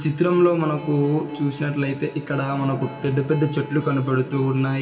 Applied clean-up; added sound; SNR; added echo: none; Acoustic guitar; 20 dB; reverberation time 1.8 s.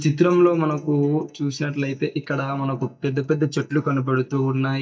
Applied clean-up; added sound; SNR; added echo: neural mask model DeepFilterNet 3.